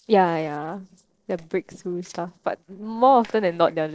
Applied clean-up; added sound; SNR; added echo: neural separator model SepFormer DNS4.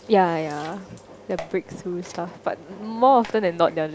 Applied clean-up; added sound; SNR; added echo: none; Engine; 19 dB; none.